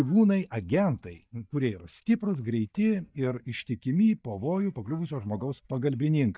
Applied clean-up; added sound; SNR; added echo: neural mask model DeepFilterNet 3.